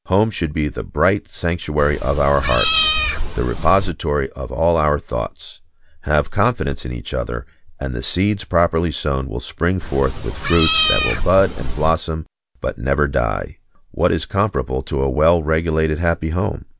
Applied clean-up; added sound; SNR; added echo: none; Meow; 0 dB; none.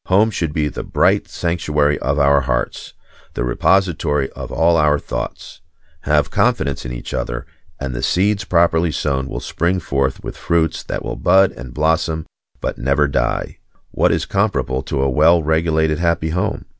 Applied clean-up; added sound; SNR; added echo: none; none; none; none.